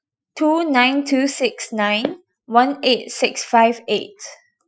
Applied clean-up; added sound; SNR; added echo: classical method Wiener filter.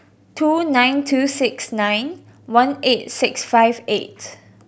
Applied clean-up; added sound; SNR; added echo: none; none; none; none.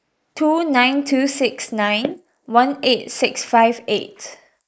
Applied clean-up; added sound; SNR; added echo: neural mask model Resemble Enhance denoiser.